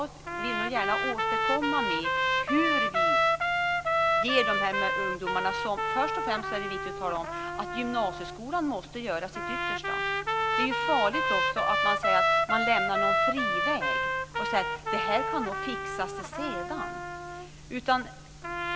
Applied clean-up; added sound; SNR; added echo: none; Trumpet; -3 dB; none.